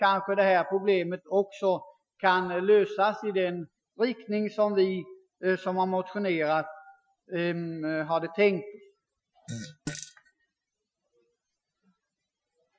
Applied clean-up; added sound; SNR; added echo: classical method Wiener filter.